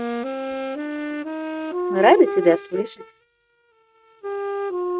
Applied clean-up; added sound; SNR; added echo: neural mask model RNNoise.